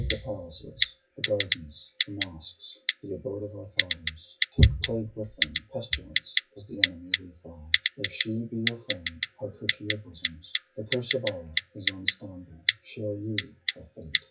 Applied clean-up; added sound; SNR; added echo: classical method WPE with log-MMSE.